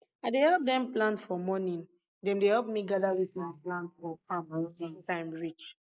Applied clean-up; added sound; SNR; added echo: neural mask model Resemble Enhance denoiser.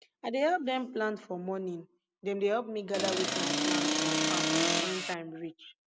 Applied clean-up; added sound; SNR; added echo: none; Accelerating, revving, vroom; -5 dB; none.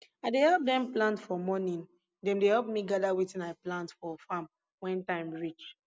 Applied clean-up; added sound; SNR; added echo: none; none; none; none.